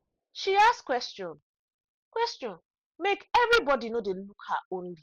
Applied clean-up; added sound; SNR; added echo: none; none; none; none.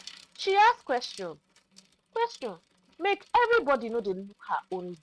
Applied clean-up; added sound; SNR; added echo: neural mask model RNNoise.